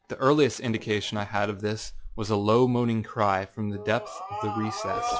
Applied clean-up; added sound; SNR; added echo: classical method log-MMSE.